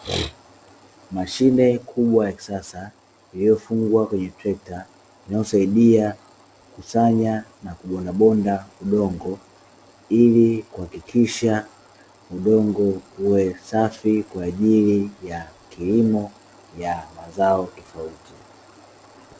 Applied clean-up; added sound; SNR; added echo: none; none; none; none.